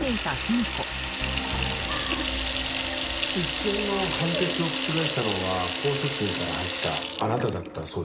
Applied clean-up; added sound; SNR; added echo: none; Sink (filling or washing) / Water tap, faucet; -1 dB; none.